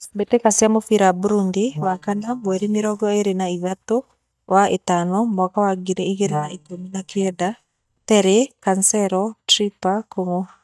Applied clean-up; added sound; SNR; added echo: neural mask model DeepFilterNet 3.